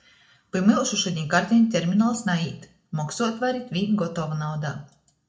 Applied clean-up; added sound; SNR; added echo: none; none; none; reverberation time 0.4 s.